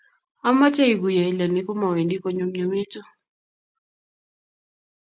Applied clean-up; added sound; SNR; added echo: none; none; none; none.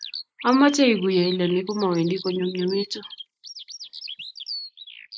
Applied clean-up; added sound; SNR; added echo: neural mask model Resemble Enhance denoiser.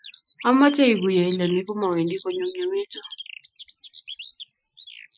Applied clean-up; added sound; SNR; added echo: classical method Wiener filter.